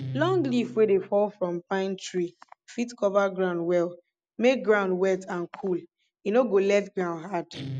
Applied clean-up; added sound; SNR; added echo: none; Guitar; 17 dB; none.